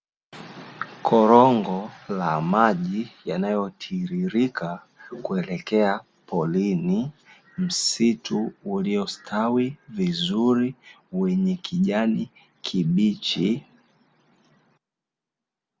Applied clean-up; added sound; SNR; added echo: none; none; none; none.